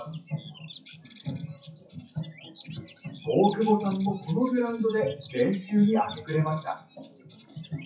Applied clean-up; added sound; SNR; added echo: classical method WPE with log-MMSE.